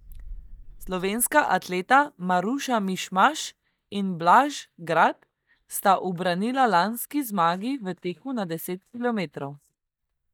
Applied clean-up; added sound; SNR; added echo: neural mask model DeepFilterNet 3.